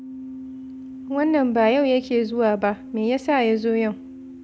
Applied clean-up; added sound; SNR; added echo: none; Keyboard (musical); 15 dB; none.